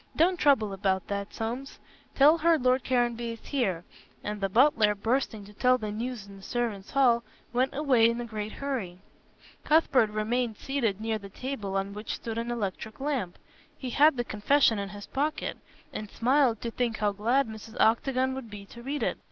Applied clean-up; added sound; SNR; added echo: none; none; none; none.